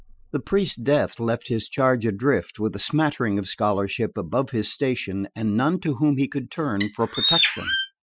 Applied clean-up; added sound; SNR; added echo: classical method Wiener filter.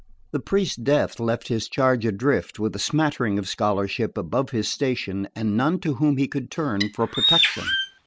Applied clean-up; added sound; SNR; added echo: none; Bird; 0 dB; none.